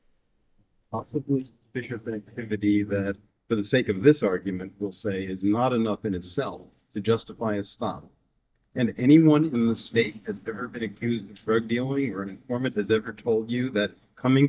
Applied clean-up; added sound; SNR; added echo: neural mask model DeepFilterNet 3.